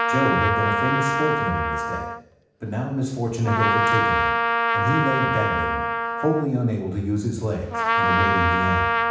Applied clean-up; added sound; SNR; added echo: none; Trumpet; -2 dB; reverberation time 0.9 s.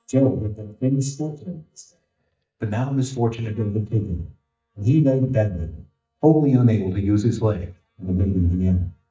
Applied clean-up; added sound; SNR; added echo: neural mask model DeepFilterNet 3.